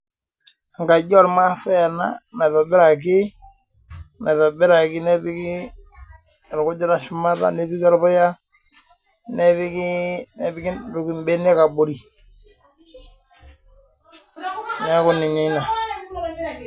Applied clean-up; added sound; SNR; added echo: none; none; none; none.